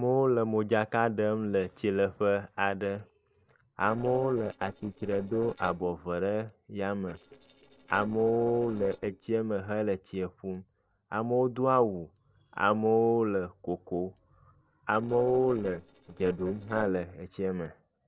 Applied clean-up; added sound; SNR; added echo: neural separator model SepFormer DNS4.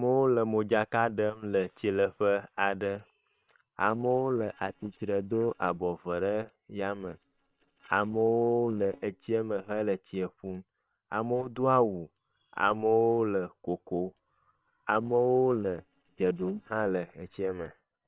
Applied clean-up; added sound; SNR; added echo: neural separator model SepFormer WHAM!.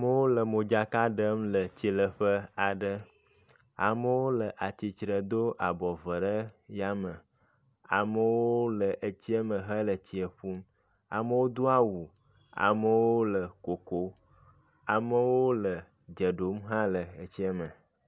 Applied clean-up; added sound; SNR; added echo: none; none; none; none.